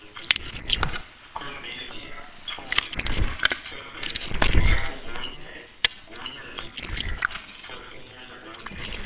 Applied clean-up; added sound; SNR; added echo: neural separator model SepFormer WHAMR!.